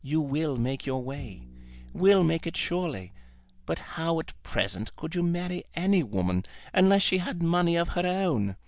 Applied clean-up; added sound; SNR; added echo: none; Bowed string instrument; 20 dB; none.